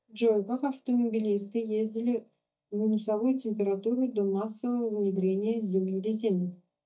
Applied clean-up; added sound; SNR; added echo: neural mask model DeepFilterNet 3.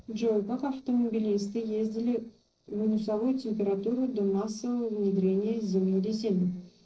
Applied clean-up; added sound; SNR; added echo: neural separator model SepFormer DNS4.